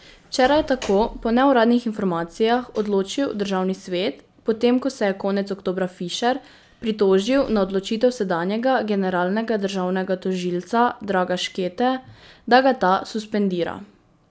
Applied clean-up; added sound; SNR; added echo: none; none; none; none.